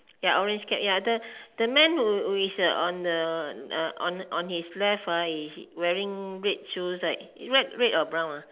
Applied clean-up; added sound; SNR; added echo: none; none; none; none.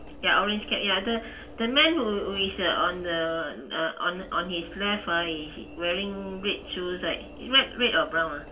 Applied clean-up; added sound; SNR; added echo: none; Alarm / Engine / Train; 17 dB; reverberation time 0.2 s.